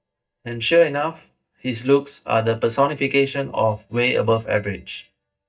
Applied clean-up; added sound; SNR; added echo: neural mask model DeepFilterNet 3.